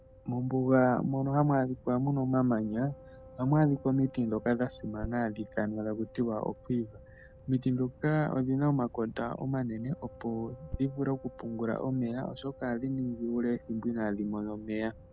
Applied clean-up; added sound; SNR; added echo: none; Bird vocalization, bird call, bird song + Wind instrument, woodwind instrument; 19 dB; none.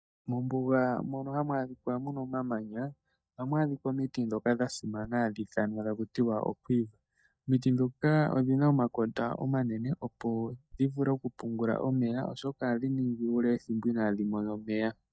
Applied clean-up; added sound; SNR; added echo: neural mask model DeepFilterNet 3.